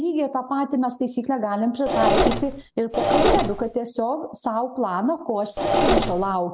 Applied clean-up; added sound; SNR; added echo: none; Engine / Mechanisms; -3 dB; none.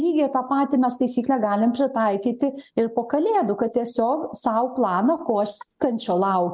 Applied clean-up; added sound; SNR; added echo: none; none; none; none.